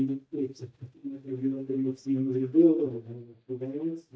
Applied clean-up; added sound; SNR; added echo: neural mask model DeepFilterNet 3.